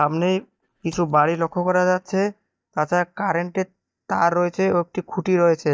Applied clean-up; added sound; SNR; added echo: neural mask model DeepFilterNet 3.